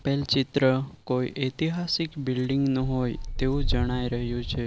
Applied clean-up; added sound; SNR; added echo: none; Engine starting / Motor vehicle (road); 7 dB; none.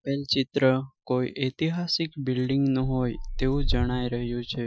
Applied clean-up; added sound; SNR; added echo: classical method Wiener filter.